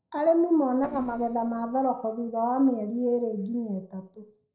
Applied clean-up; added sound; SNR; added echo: neural separator model SepFormer DNS4.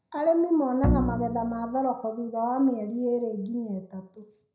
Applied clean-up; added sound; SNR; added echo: none; Bowed string instrument; 2 dB; reverberation time 0.5 s.